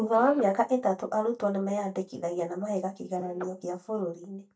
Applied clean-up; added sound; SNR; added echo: neural mask model DeepFilterNet 3.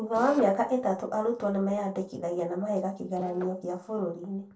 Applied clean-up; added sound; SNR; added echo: neural separator model SepFormer DNS4.